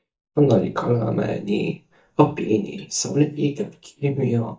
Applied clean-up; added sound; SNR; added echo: neural mask model DeepFilterNet 3.